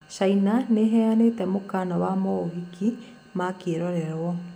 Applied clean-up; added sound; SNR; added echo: none; none; none; none.